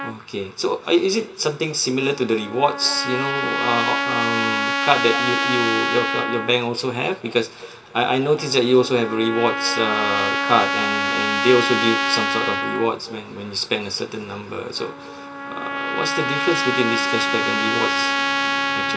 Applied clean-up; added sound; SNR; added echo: none; Trumpet; 2 dB; reverberation time 2.7 s.